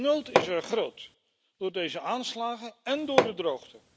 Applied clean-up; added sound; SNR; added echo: none; Hammer; -1 dB; none.